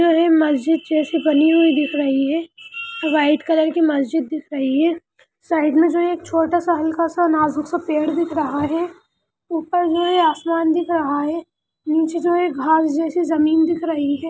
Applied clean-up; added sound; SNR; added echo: none; none; none; none.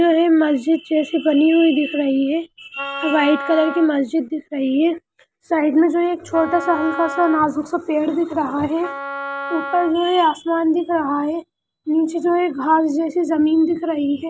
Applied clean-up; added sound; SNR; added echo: none; Wind instrument, woodwind instrument; 11 dB; none.